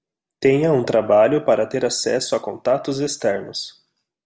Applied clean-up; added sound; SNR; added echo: none; none; none; none.